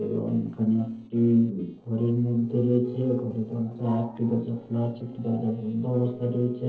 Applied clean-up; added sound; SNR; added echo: neural separator model SepFormer DNS4.